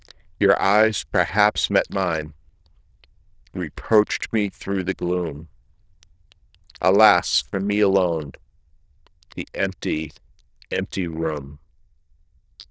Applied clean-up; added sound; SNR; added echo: neural diffusion model UNIVERSE++.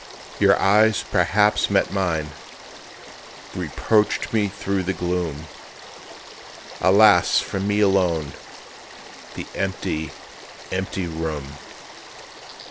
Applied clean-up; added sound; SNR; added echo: none; Stream / Frog; 16 dB; none.